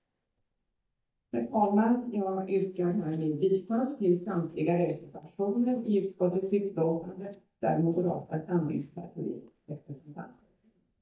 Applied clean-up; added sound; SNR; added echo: neural mask model DeepFilterNet 3.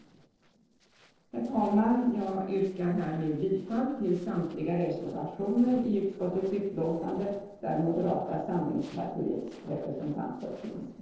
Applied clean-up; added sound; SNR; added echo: neural separator model SepFormer DNS4.